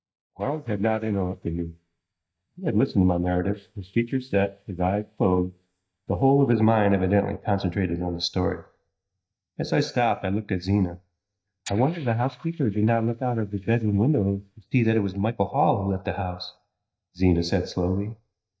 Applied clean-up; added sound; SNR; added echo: neural mask model DeepFilterNet 3.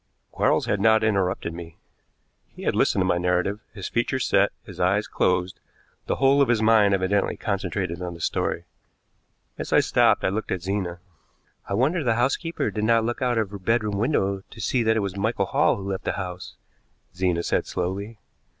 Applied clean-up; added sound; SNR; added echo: none; none; none; none.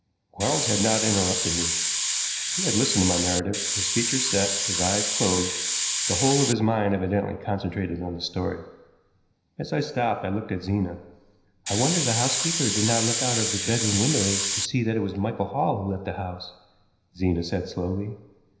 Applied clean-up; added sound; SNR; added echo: none; Hiss; -2 dB; reverberation time 0.9 s.